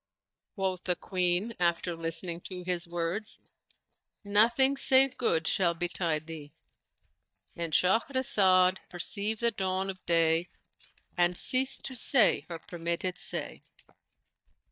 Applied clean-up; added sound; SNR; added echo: neural mask model DeepFilterNet 3.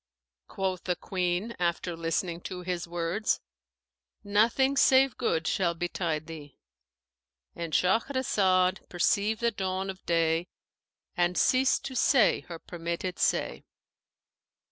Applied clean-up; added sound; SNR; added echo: none; none; none; none.